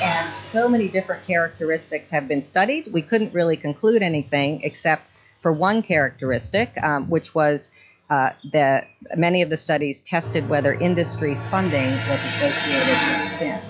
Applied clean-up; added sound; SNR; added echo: classical method log-MMSE.